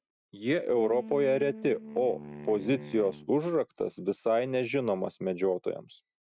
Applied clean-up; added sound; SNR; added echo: neural mask model RNNoise.